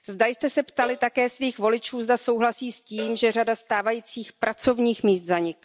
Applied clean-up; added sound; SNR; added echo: none; Cowbell; 19 dB; none.